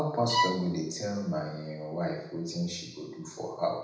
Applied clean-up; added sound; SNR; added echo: none; Bowed string instrument; -1 dB; reverberation time 0.8 s.